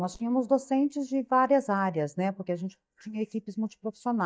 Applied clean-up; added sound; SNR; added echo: neural mask model DeepFilterNet 3.